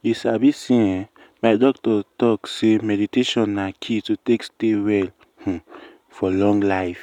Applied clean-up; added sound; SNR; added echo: none; none; none; none.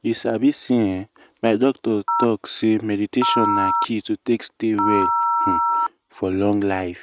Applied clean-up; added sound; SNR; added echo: neural mask model RNNoise.